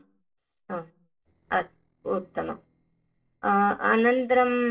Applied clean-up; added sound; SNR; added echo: neural separator model SepFormer DNS4.